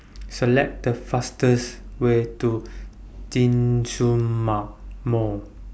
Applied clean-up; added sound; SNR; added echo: none; none; none; none.